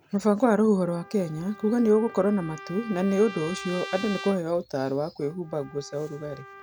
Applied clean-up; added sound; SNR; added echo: none; Trumpet; 16 dB; none.